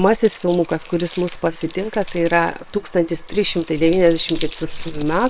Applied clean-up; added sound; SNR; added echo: neural separator model SepFormer WHAM!.